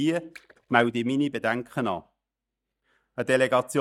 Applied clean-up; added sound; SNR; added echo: neural mask model DeepFilterNet 3.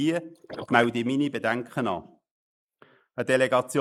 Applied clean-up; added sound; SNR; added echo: neural mask model Resemble Enhance denoiser.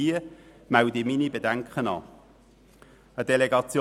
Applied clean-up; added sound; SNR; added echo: none; none; none; none.